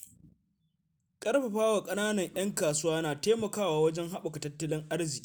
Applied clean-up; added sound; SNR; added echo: none; none; none; none.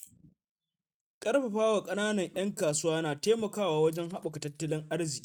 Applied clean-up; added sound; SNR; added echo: neural mask model RNNoise.